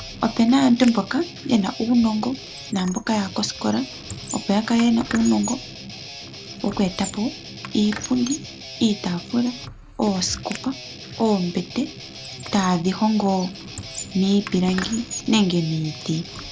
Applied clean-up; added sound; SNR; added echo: none; Guitar + Squeak; 12 dB; none.